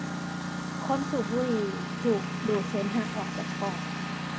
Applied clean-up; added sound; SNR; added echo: none; Engine; 1 dB; none.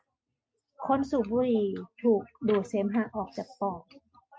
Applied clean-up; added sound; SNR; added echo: none; none; none; none.